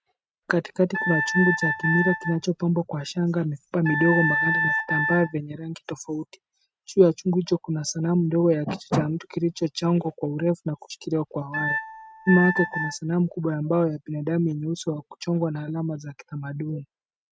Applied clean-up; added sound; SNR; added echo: neural mask model RNNoise.